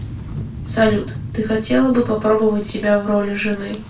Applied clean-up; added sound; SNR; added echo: none; Rain; 12 dB; reverberation time 0.2 s.